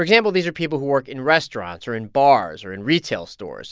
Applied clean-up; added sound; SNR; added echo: none; none; none; none.